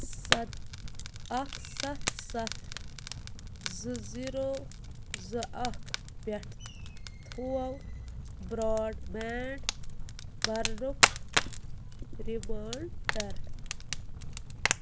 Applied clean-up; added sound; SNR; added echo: none; Fire; -4 dB; none.